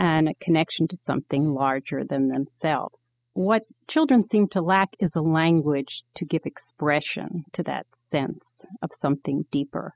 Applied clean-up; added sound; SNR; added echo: classical method spectral subtraction.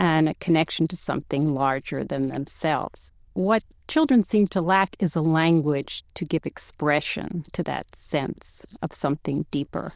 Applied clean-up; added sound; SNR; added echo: neural diffusion model UNIVERSE++.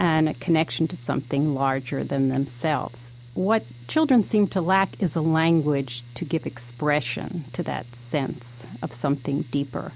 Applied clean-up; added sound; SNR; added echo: none; Mechanical fan; 18 dB; none.